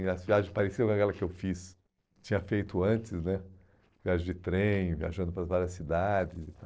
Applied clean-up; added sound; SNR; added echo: neural separator model SepFormer DNS4.